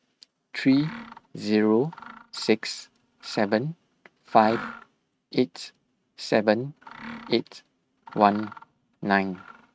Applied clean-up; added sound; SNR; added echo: neural mask model RNNoise.